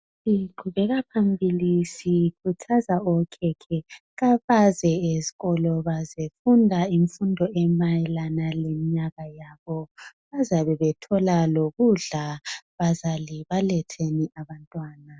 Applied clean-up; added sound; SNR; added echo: none; none; none; none.